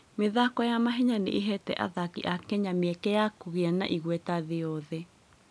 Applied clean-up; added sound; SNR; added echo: none; none; none; none.